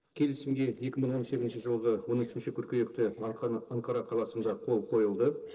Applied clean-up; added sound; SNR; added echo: neural separator model SepFormer DNS4.